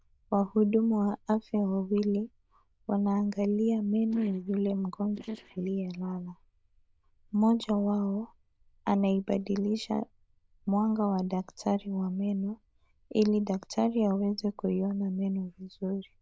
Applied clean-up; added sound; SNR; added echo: neural diffusion model UNIVERSE++.